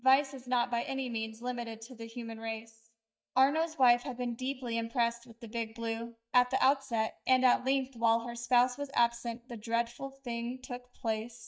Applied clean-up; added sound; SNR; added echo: neural mask model DeepFilterNet 3.